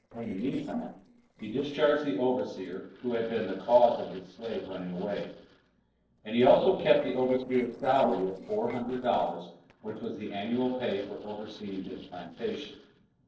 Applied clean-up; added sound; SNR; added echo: neural separator model SepFormer DNS4.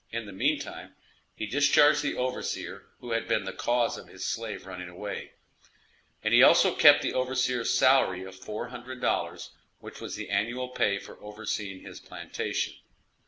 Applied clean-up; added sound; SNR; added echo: none; none; none; none.